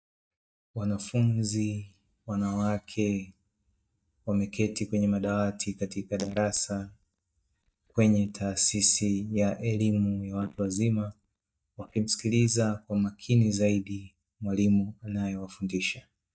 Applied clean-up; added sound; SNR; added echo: neural mask model DeepFilterNet 3.